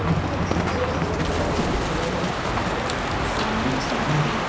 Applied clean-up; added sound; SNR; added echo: none; Crow; -5 dB; reverberation time 0.6 s.